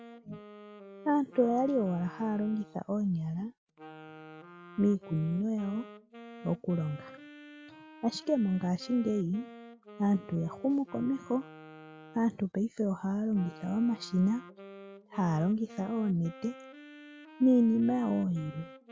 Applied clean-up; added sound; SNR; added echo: none; Wind instrument, woodwind instrument; 18 dB; none.